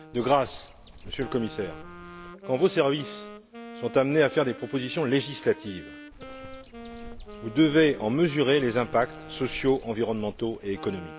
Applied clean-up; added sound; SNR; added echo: none; Bird + Wind instrument, woodwind instrument; 15 dB; none.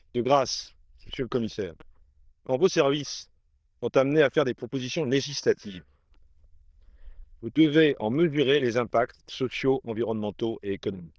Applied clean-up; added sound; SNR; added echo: neural diffusion model UNIVERSE++.